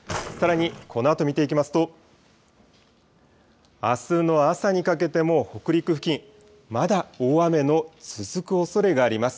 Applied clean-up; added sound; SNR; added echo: none; Drawer open or close; 12 dB; none.